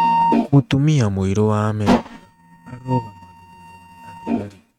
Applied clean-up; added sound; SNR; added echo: neural mask model RNNoise.